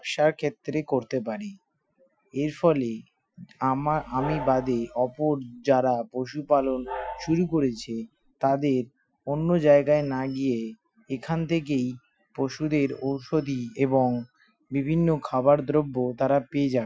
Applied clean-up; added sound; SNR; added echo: classical method Wiener filter.